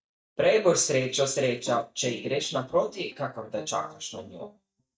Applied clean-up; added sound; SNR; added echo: neural mask model DeepFilterNet 3.